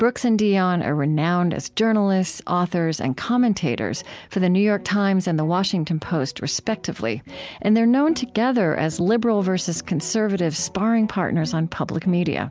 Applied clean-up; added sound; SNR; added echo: none; none; none; none.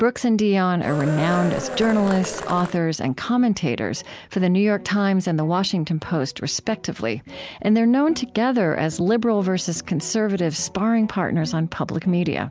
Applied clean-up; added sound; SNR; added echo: none; Cheering; 8 dB; none.